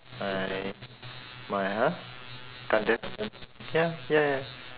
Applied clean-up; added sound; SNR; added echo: none; none; none; none.